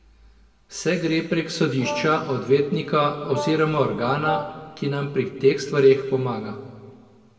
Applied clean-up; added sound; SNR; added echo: none; Brass instrument; 11 dB; reverberation time 1.7 s.